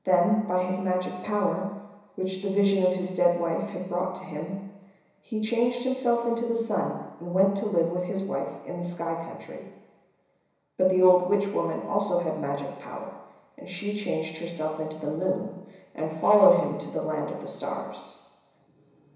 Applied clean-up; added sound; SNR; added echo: none; none; none; reverberation time 1.0 s.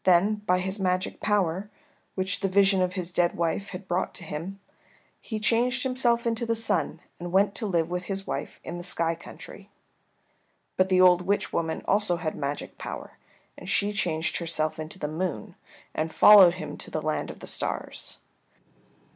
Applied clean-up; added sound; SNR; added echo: none; none; none; none.